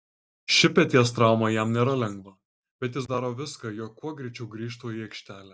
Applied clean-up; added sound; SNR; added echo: neural mask model DeepFilterNet 3.